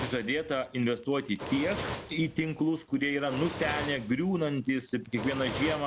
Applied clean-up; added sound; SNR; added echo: none; Fire; 9 dB; none.